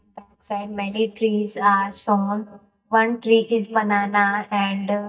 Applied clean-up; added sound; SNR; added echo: neural mask model DeepFilterNet 3.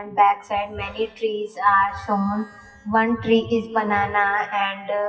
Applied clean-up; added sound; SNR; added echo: classical method WPE with log-MMSE.